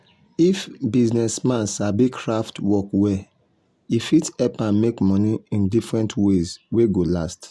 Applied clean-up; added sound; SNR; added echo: none; none; none; none.